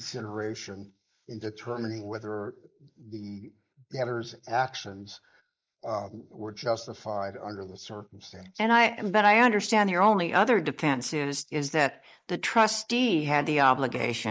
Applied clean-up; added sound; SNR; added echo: neural mask model Resemble Enhance denoiser.